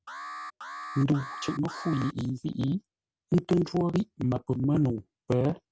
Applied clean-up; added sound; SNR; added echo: none; Alarm; 13 dB; none.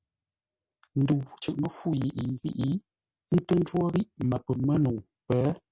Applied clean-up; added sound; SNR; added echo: none; none; none; none.